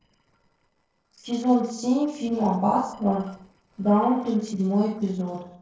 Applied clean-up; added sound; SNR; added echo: neural separator model SepFormer DNS4.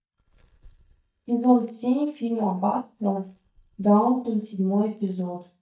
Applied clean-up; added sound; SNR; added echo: neural mask model DeepFilterNet 3.